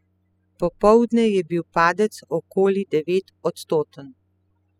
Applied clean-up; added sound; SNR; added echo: classical method spectral subtraction.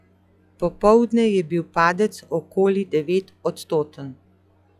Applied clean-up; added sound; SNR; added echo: classical method log-MMSE.